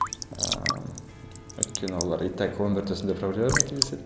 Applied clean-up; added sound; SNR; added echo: none; Raindrop / Drip / Trickle, dribble; 2 dB; none.